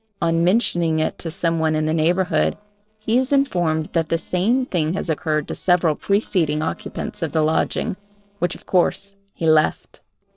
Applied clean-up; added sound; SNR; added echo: neural separator model SepFormer DNS4.